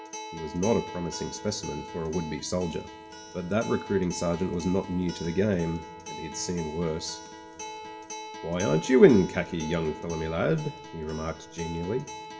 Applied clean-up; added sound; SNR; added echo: none; Acoustic guitar; 13 dB; reverberation time 1.7 s.